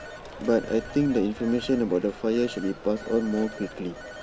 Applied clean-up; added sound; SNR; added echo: none; Telephone; 14 dB; none.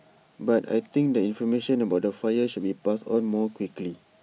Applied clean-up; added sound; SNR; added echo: none; none; none; none.